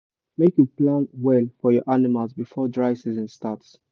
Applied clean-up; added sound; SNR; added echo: none; none; none; none.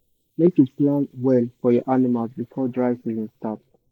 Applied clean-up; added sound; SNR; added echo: neural mask model Resemble Enhance denoiser.